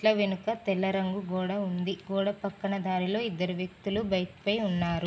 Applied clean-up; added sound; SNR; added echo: none; none; none; none.